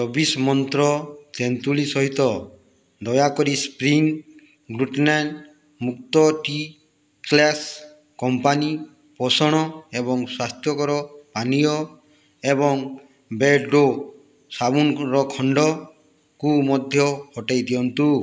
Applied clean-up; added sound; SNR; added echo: none; none; none; none.